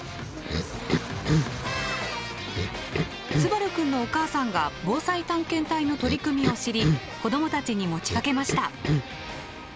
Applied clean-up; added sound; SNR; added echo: none; Cough; 2 dB; none.